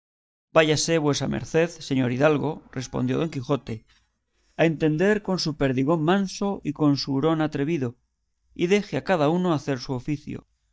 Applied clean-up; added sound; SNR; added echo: neural mask model DeepFilterNet 3.